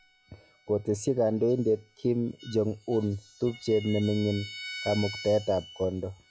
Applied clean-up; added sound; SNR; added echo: classical method log-MMSE.